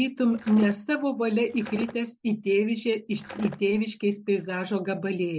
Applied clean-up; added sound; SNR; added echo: none; Skateboard; 13 dB; none.